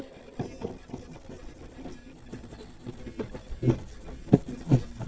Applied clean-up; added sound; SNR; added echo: neural mask model DeepFilterNet 3.